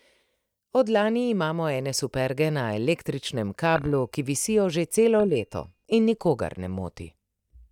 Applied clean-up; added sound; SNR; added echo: neural mask model DeepFilterNet 3.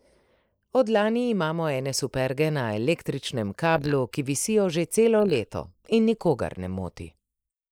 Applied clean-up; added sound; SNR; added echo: neural mask model Resemble Enhance denoiser.